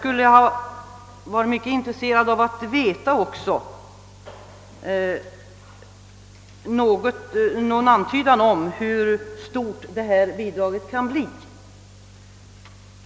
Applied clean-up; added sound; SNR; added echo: none; none; none; none.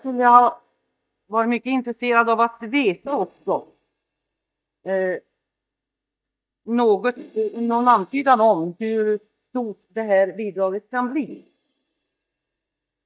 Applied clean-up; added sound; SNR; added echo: neural mask model DeepFilterNet 3.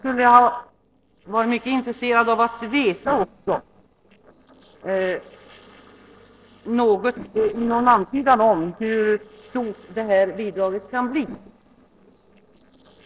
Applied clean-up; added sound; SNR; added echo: neural separator model SepFormer DNS4.